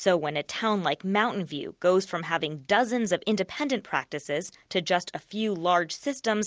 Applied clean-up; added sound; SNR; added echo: none; none; none; none.